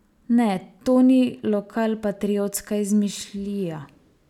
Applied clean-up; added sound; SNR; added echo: none; none; none; none.